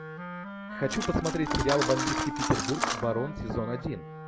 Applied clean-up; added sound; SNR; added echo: none; Wind instrument, woodwind instrument + Cutlery, silverware; 3 dB; none.